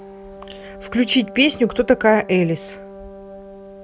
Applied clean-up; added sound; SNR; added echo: none; Wind instrument, woodwind instrument; 17 dB; none.